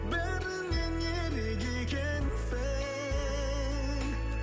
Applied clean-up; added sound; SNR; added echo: none; none; none; none.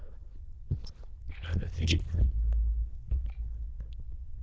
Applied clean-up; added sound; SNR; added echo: neural diffusion model UNIVERSE++.